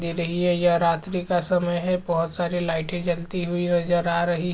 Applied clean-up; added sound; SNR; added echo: none; Livestock, farm animals, working animals; 19 dB; none.